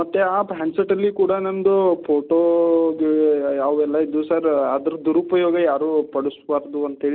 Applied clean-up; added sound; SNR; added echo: none; none; none; none.